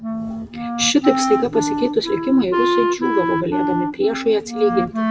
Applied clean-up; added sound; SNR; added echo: none; Wind instrument, woodwind instrument; 1 dB; reverberation time 0.6 s.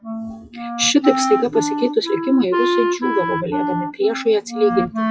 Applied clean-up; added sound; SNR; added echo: classical method WPE with log-MMSE.